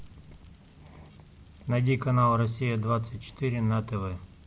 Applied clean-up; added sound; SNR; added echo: none; none; none; none.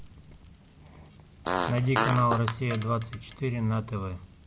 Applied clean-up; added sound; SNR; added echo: none; Fart; 2 dB; none.